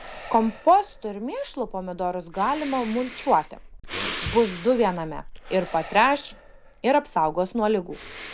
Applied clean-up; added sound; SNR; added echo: none; Breathing; 14 dB; none.